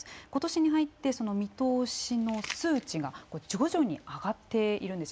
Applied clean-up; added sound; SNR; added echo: none; none; none; none.